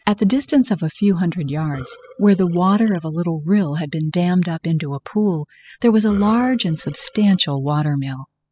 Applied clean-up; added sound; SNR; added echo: classical method spectral subtraction.